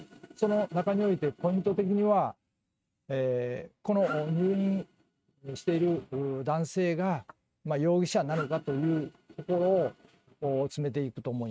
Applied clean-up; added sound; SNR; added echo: neural mask model RNNoise.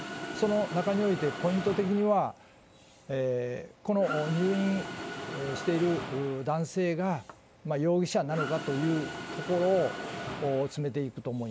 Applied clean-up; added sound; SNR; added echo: none; Mechanisms; 10 dB; none.